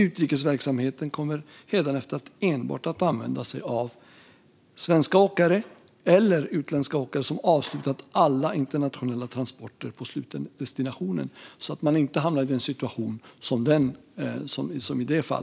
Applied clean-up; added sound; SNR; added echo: none; none; none; none.